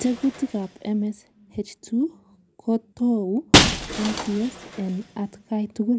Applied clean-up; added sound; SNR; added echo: none; Shatter; 1 dB; none.